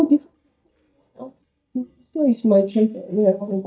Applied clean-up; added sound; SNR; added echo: neural mask model DeepFilterNet 3.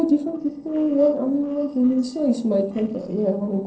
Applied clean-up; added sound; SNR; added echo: neural separator model SepFormer DNS4.